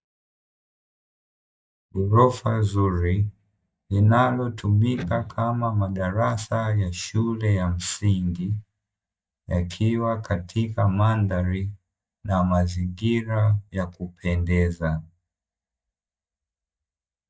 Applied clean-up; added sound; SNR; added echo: neural mask model DeepFilterNet 3.